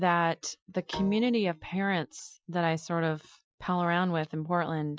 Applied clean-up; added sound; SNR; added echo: classical method Wiener filter.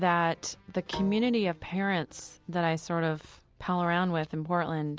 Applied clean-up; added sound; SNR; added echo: none; Bowed string instrument; 17 dB; none.